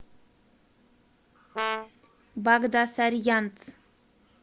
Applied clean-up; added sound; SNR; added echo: none; Brass instrument; 5 dB; none.